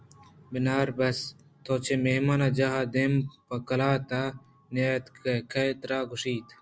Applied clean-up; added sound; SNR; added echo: none; none; none; none.